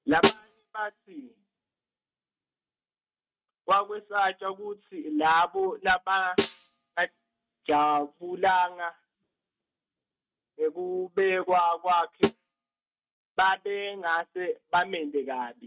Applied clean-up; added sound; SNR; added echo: neural mask model RNNoise.